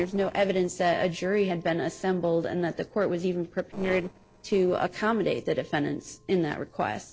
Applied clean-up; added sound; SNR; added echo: neural separator model SepFormer DNS4.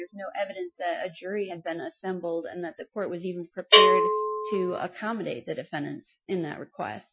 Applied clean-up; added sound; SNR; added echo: classical method Wiener filter.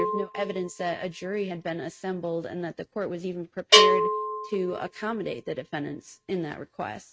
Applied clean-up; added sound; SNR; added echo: neural mask model RNNoise.